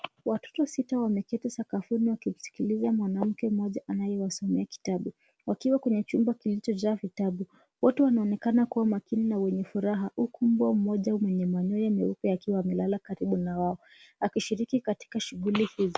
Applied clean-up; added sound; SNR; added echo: none; none; none; none.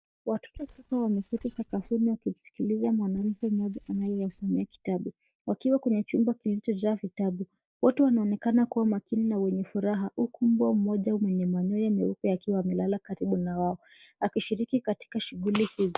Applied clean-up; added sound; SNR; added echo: neural mask model DeepFilterNet 3.